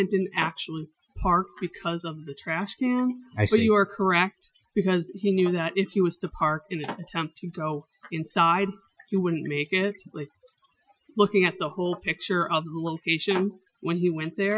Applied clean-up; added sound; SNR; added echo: classical method Wiener filter.